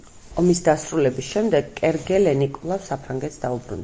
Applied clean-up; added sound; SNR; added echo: none; none; none; none.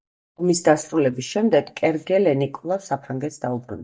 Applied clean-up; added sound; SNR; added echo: neural mask model DeepFilterNet 3.